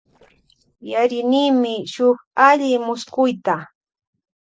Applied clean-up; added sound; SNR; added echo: neural separator model SepFormer DNS4.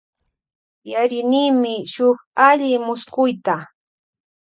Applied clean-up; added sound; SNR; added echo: neural mask model DeepFilterNet 3.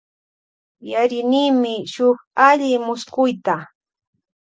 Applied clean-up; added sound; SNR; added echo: none; none; none; none.